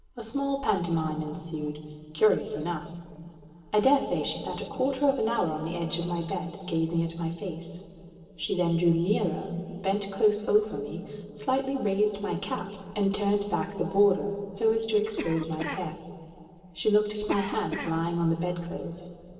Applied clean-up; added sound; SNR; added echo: neural separator model SepFormer DNS4.